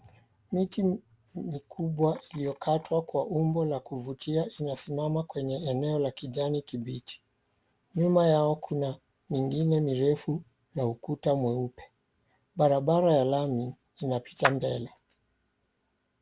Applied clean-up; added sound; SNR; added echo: none; Clapping; 6 dB; none.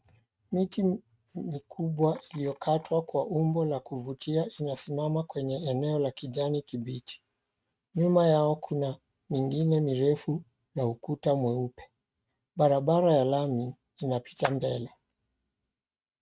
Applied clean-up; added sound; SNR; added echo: neural mask model RNNoise.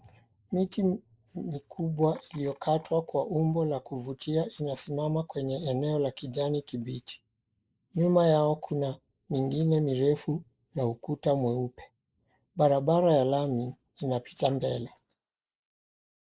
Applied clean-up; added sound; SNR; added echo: neural mask model Resemble Enhance denoiser.